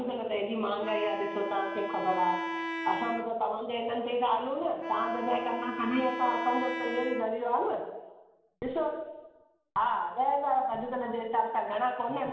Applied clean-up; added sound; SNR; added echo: none; Wind instrument, woodwind instrument; 7 dB; reverberation time 1.1 s.